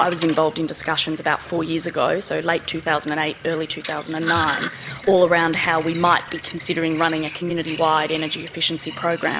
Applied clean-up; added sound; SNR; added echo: none; Sink (filling or washing); 13 dB; none.